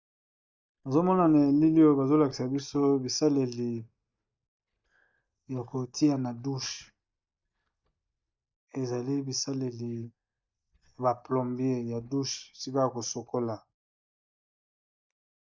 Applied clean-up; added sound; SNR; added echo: neural mask model DeepFilterNet 3.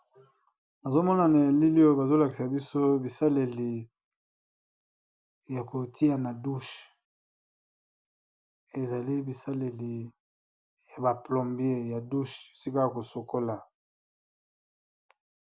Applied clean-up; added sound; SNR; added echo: none; none; none; none.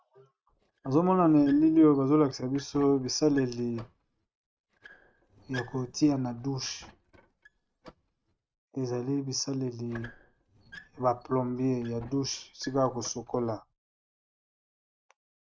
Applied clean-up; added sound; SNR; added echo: neural mask model RNNoise.